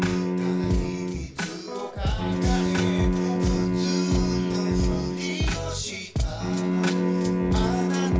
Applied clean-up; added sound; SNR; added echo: none; Bowed string instrument; -2 dB; none.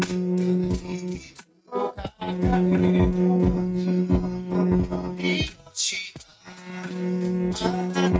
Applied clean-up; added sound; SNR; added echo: neural mask model RNNoise.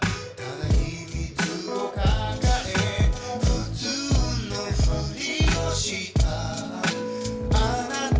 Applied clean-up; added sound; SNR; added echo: none; none; none; none.